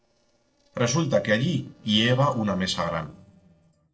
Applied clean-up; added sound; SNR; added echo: neural separator model SepFormer DNS4.